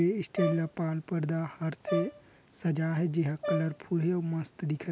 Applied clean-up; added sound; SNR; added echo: none; Brass instrument; 8 dB; none.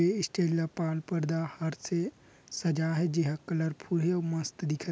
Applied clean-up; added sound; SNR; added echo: none; none; none; none.